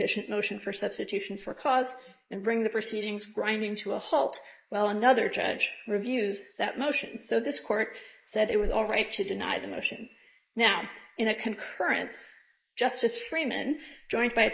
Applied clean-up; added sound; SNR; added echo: neural mask model Resemble Enhance denoiser.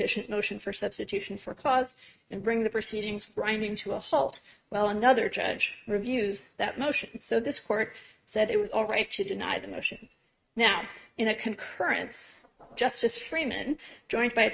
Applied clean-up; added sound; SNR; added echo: neural mask model RNNoise.